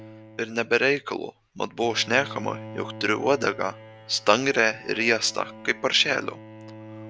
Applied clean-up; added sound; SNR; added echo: none; Bowed string instrument; 17 dB; none.